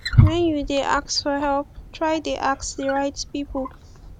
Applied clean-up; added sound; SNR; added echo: none; Wild animals; 1 dB; none.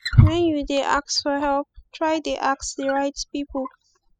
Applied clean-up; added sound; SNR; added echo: classical method spectral subtraction.